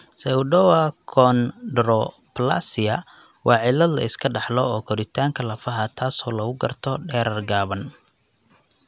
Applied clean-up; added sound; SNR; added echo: none; none; none; none.